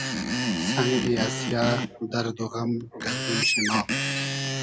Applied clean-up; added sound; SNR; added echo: none; Screech; -1 dB; none.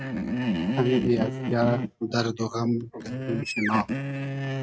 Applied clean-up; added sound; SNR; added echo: neural mask model RNNoise.